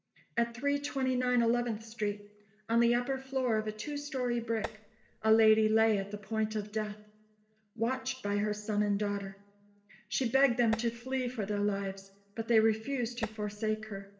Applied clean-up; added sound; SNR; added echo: none; Tap; 13 dB; reverberation time 0.6 s.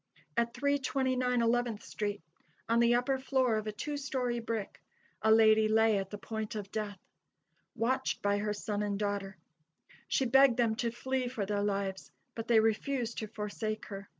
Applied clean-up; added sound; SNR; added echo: none; none; none; none.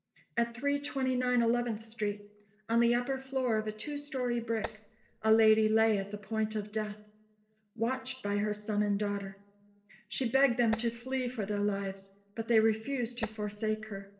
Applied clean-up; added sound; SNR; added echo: neural separator model SepFormer DNS4.